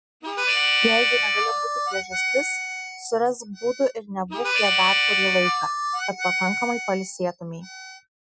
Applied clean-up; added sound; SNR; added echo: classical method Wiener filter.